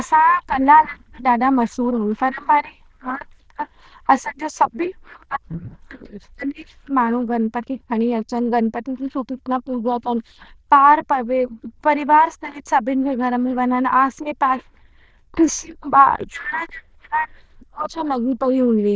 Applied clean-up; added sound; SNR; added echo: neural diffusion model UNIVERSE++.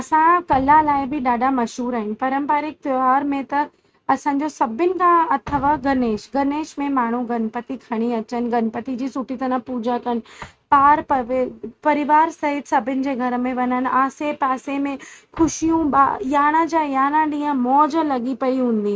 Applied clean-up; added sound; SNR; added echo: neural mask model RNNoise.